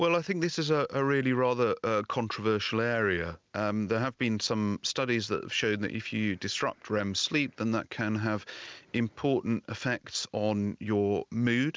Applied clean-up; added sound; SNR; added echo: none; none; none; none.